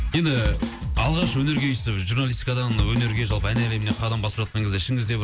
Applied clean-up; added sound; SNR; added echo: none; Drum kit; 6 dB; none.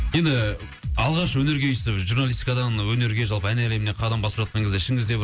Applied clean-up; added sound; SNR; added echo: none; none; none; none.